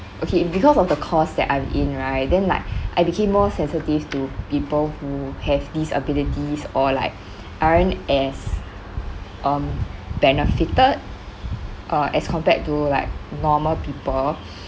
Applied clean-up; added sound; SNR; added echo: none; none; none; none.